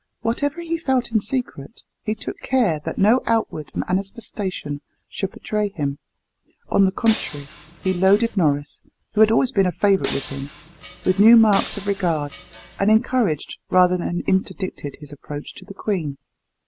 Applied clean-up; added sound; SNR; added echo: none; Shatter; 10 dB; none.